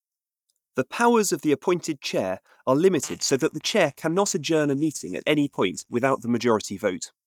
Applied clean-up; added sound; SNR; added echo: neural mask model DeepFilterNet 3.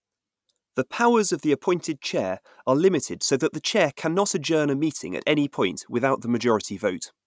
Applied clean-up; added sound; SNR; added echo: none; none; none; none.